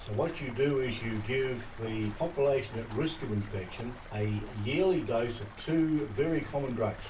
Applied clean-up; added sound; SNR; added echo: none; Stream; 18 dB; reverberation time 0.2 s.